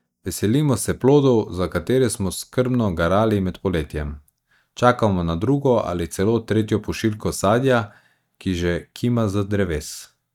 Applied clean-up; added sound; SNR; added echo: neural mask model DeepFilterNet 3.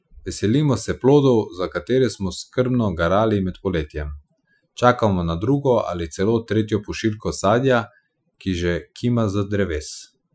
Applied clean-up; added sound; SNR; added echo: classical method Wiener filter.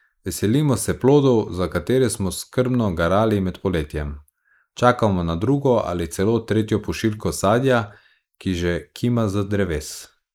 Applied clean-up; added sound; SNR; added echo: neural mask model Resemble Enhance denoiser.